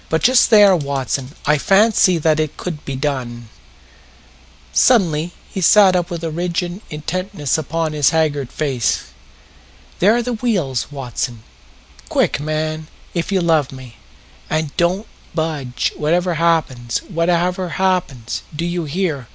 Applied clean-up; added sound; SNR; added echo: none; none; none; none.